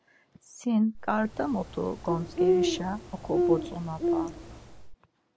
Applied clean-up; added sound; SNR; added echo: none; Bird; -2 dB; none.